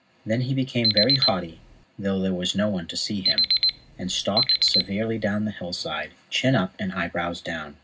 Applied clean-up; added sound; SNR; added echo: none; Alarm; -2 dB; reverberation time 0.4 s.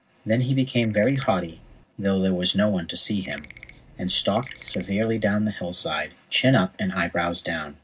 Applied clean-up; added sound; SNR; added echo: neural separator model SepFormer DNS4.